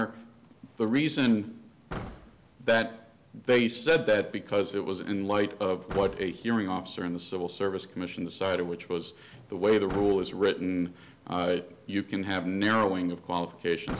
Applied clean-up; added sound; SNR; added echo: none; Slam / Car; 19 dB; none.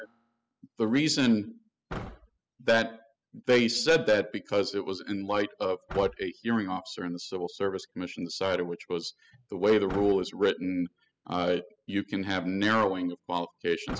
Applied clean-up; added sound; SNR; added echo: classical method spectral subtraction.